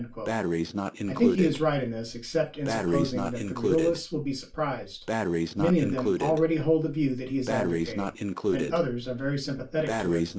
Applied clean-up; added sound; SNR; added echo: none; Breathing; 3 dB; reverberation time 0.2 s.